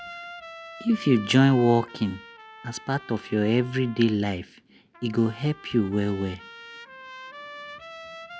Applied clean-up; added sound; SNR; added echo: none; Trumpet; 17 dB; none.